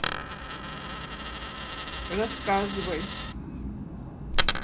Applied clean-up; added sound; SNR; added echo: none; Coin (dropping); -1 dB; none.